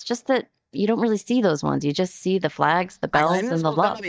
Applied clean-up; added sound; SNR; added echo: neural mask model DeepFilterNet 3.